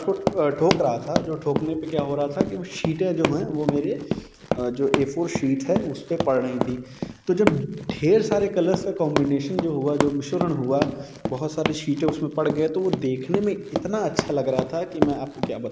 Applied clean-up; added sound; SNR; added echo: none; Run; 5 dB; none.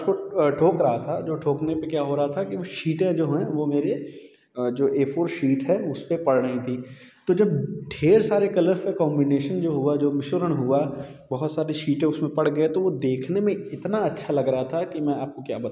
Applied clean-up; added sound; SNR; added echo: none; none; none; none.